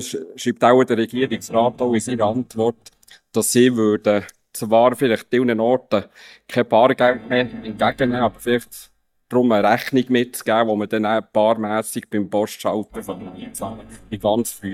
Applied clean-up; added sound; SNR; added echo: neural mask model DeepFilterNet 3.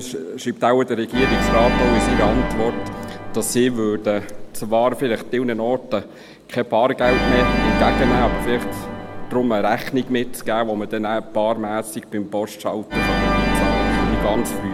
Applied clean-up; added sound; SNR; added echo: none; Organ; 2 dB; none.